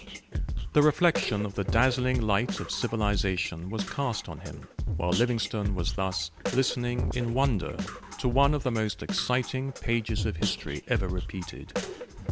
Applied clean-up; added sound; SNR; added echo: none; Drum kit; 4 dB; none.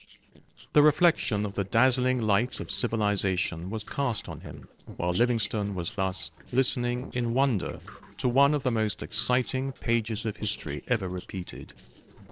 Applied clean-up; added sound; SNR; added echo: neural separator model SepFormer DNS4.